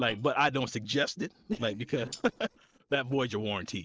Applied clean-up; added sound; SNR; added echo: neural separator model SepFormer DNS4.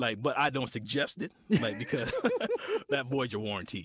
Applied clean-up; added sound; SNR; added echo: none; none; none; none.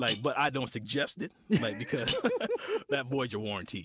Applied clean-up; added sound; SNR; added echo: none; Cutlery, silverware; 8 dB; none.